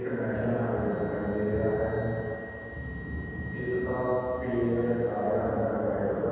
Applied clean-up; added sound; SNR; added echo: none; Wind instrument, woodwind instrument; 19 dB; reverberation time 2.1 s.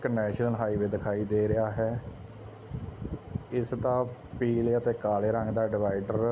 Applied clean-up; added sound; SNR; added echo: none; none; none; none.